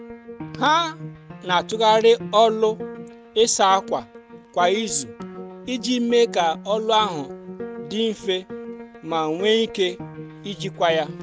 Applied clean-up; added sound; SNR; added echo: none; Piano; 14 dB; none.